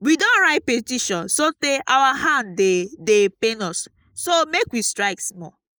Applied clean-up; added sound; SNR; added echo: neural mask model Resemble Enhance denoiser.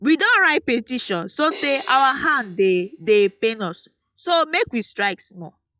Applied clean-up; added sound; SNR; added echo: classical method log-MMSE.